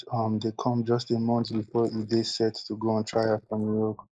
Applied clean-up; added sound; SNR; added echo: neural mask model Resemble Enhance denoiser.